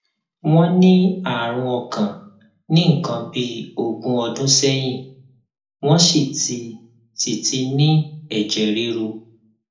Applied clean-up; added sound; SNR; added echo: none; none; none; reverberation time 0.4 s.